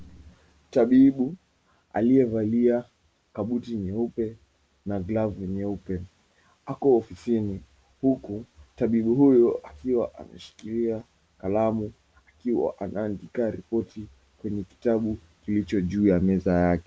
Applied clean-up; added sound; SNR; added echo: none; none; none; none.